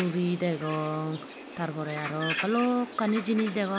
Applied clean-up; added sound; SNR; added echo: none; Bird; 10 dB; none.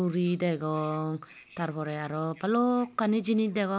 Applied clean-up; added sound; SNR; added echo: none; none; none; none.